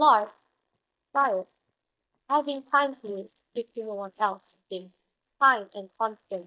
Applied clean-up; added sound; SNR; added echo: neural mask model DeepFilterNet 3.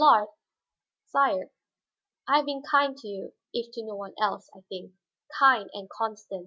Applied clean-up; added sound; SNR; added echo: none; none; none; none.